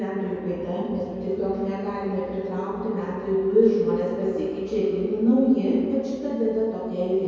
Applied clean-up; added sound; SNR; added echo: none; none; none; reverberation time 2.2 s.